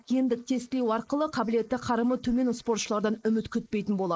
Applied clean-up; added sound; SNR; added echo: neural mask model Resemble Enhance denoiser.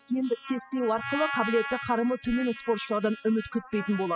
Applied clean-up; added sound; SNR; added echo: classical method spectral subtraction.